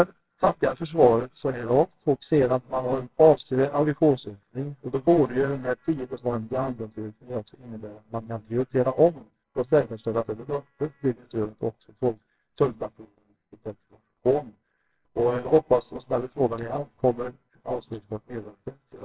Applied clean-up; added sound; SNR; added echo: neural separator model SepFormer WHAMR!.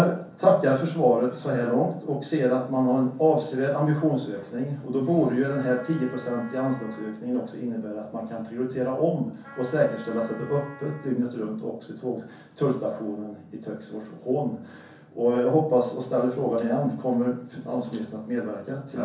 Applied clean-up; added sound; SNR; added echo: none; Wind instrument, woodwind instrument; 19 dB; reverberation time 0.6 s.